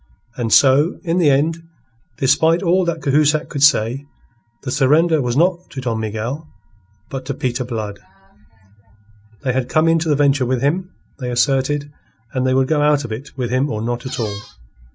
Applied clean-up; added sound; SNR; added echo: none; Squeak; 14 dB; none.